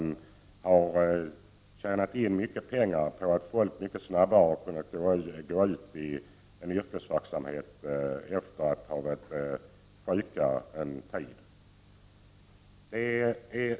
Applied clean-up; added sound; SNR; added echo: none; none; none; none.